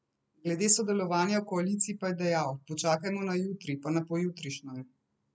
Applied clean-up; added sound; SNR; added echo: none; none; none; none.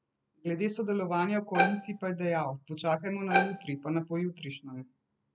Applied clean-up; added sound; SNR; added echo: none; Bowed string instrument; 1 dB; none.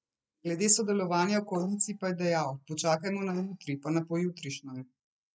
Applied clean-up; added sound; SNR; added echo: neural mask model DeepFilterNet 3.